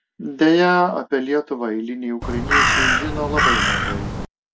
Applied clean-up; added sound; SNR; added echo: none; Crow; -2 dB; none.